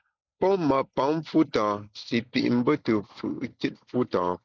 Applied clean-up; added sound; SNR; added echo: neural mask model Resemble Enhance denoiser.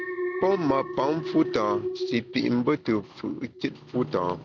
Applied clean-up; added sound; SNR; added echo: none; Alarm; 7 dB; none.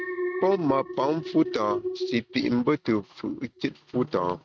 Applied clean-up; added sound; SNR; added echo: neural mask model RNNoise.